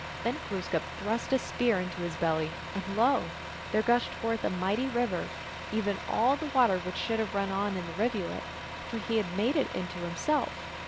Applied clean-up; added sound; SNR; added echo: none; Truck; 9 dB; none.